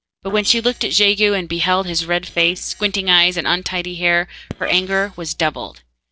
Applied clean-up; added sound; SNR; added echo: neural separator model SepFormer DNS4.